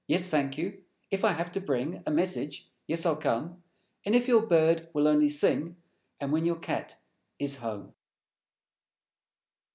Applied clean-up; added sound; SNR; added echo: none; none; none; none.